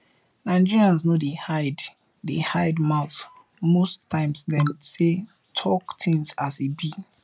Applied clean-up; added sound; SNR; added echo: none; none; none; none.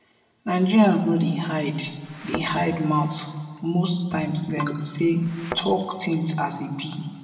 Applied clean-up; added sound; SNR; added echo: none; Thump, thud; 13 dB; reverberation time 1.4 s.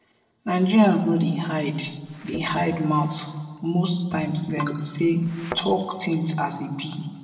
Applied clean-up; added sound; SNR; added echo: neural separator model SepFormer DNS4.